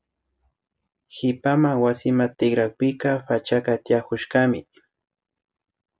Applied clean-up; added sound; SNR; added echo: none; none; none; none.